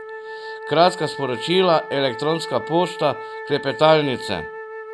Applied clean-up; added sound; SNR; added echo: none; Wind instrument, woodwind instrument; 11 dB; none.